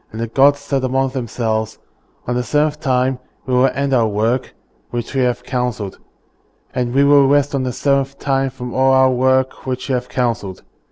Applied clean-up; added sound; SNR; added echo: none; none; none; none.